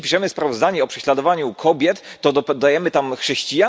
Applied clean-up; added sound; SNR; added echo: none; none; none; none.